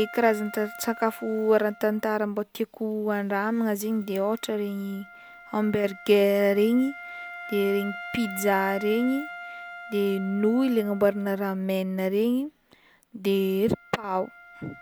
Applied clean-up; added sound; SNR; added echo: none; Wind instrument, woodwind instrument; 17 dB; none.